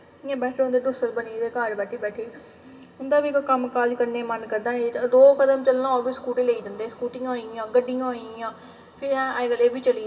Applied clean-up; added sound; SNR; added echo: none; none; none; reverberation time 2.6 s.